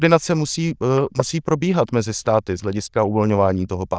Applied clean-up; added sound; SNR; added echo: neural diffusion model UNIVERSE++.